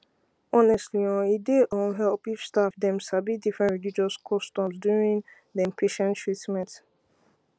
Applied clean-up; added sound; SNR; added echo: none; none; none; none.